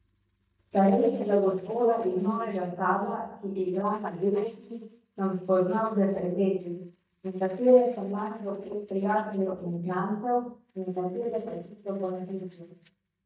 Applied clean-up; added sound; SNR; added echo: neural mask model DeepFilterNet 3.